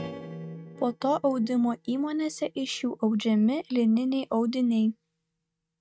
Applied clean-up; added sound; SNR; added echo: neural mask model RNNoise.